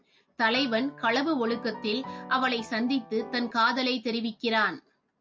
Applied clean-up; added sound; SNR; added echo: none; Piano; 15 dB; none.